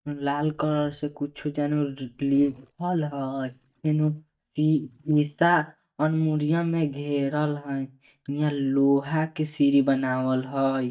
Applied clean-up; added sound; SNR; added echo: neural mask model DeepFilterNet 3.